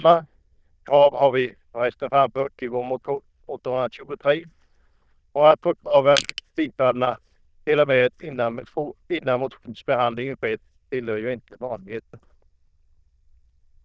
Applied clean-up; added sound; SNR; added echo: neural diffusion model UNIVERSE++.